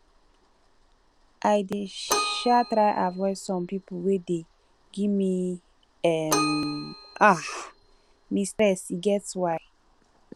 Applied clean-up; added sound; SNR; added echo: none; Keyboard (musical); 10 dB; none.